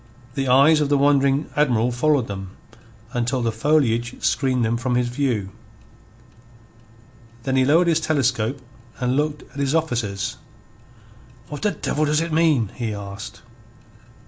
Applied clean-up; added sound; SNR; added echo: none; none; none; none.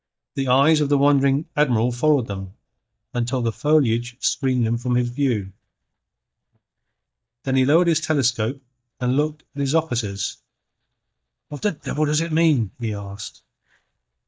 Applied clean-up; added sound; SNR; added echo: neural mask model DeepFilterNet 3.